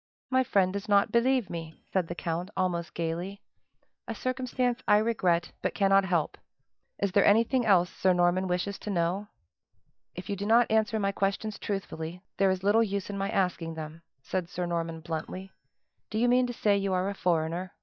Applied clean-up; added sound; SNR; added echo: neural mask model DeepFilterNet 3.